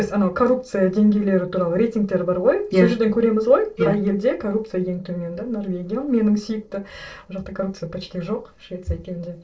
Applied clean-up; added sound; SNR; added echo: neural separator model SepFormer DNS4.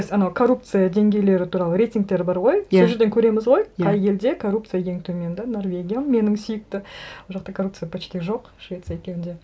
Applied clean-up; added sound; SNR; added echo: none; none; none; none.